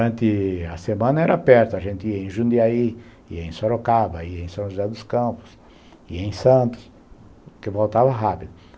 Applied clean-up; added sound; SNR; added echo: none; none; none; none.